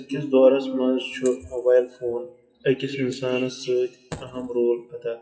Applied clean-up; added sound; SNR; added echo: classical method WPE with log-MMSE.